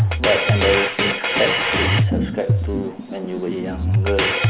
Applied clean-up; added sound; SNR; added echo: none; Drum kit; -5 dB; none.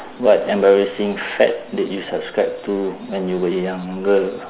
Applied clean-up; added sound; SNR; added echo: none; none; none; none.